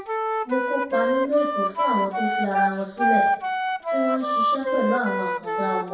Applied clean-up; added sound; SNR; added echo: none; Wind instrument, woodwind instrument; -3 dB; reverberation time 0.6 s.